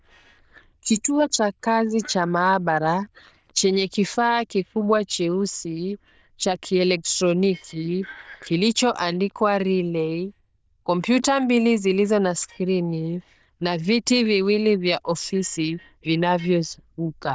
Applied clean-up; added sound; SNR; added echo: neural diffusion model UNIVERSE++.